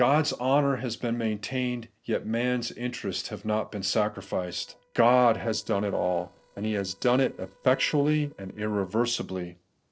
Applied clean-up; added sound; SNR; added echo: neural separator model SepFormer DNS4.